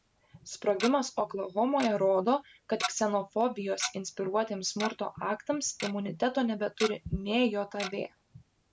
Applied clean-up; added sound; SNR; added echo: none; Tick-tock; 12 dB; none.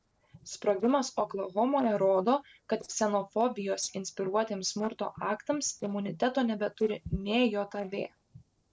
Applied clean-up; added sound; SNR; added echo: neural separator model SepFormer DNS4.